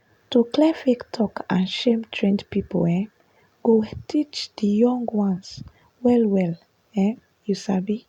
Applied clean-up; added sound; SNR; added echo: none; none; none; none.